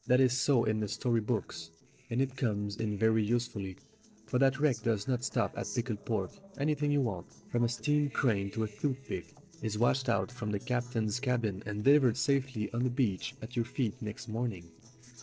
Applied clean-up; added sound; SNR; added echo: neural separator model SepFormer DNS4.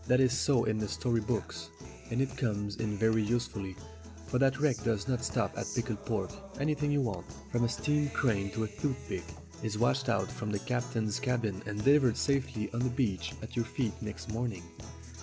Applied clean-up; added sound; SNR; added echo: none; Guitar; 13 dB; none.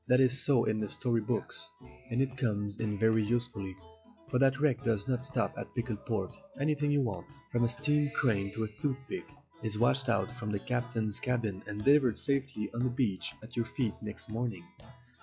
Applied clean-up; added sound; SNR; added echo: classical method log-MMSE.